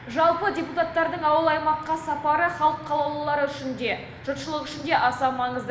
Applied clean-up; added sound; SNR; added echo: none; none; none; reverberation time 1.1 s.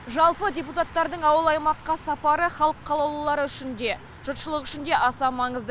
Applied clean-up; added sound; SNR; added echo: none; none; none; none.